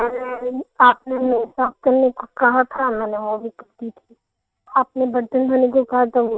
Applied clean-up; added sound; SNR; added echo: neural mask model RNNoise.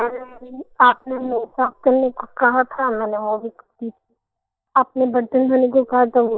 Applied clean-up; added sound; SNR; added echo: neural mask model DeepFilterNet 3.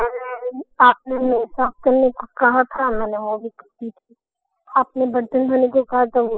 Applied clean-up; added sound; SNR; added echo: classical method spectral subtraction.